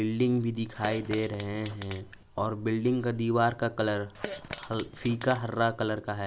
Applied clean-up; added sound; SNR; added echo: none; Fart; 13 dB; none.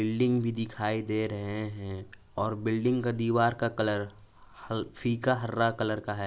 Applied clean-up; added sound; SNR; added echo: none; none; none; none.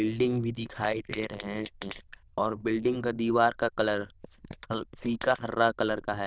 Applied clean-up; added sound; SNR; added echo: neural diffusion model UNIVERSE++.